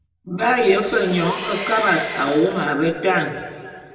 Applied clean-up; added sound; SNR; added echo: none; Engine; 11 dB; reverberation time 1.9 s.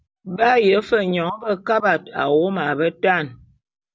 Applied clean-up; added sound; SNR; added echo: none; none; none; none.